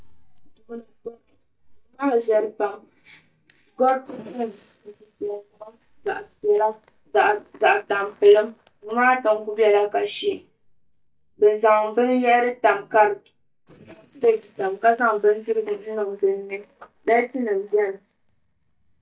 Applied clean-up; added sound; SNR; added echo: neural mask model DeepFilterNet 3.